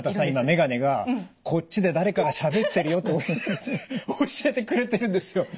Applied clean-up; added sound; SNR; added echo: none; none; none; none.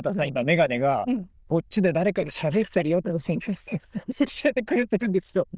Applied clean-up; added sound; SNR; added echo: neural diffusion model UNIVERSE++.